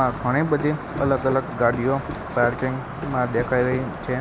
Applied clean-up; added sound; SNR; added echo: none; Run + Accelerating, revving, vroom; 13 dB; none.